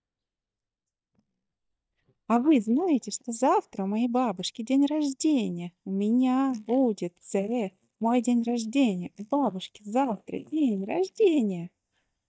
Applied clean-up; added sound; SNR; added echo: neural mask model DeepFilterNet 3.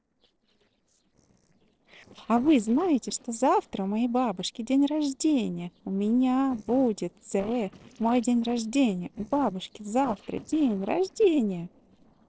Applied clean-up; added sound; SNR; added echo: neural separator model SepFormer DNS4.